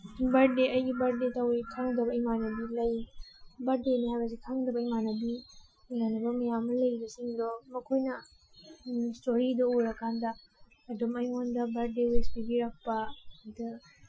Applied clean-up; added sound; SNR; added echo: classical method Wiener filter.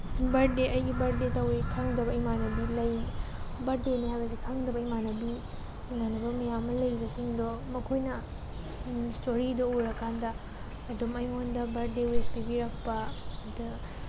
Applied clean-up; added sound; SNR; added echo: none; Clock + Bird vocalization, bird call, bird song; 2 dB; none.